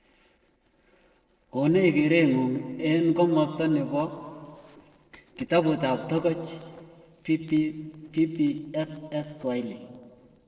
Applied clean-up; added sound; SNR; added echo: neural separator model SepFormer DNS4.